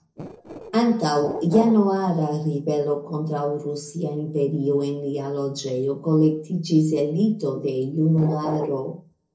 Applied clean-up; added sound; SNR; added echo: neural separator model SepFormer DNS4.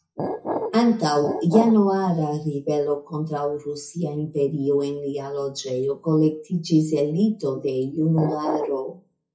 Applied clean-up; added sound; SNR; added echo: classical method WPE with log-MMSE.